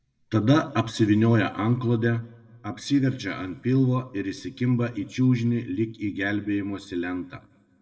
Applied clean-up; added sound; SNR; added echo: none; none; none; reverberation time 0.7 s.